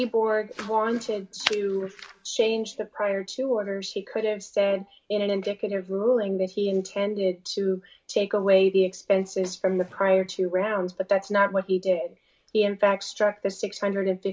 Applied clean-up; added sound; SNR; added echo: none; none; none; none.